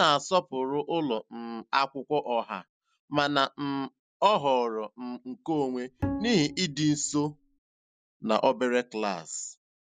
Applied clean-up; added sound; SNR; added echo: none; Bowed string instrument; 8 dB; none.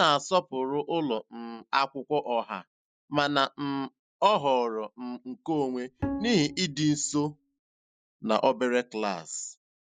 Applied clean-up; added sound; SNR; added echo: neural mask model DeepFilterNet 3.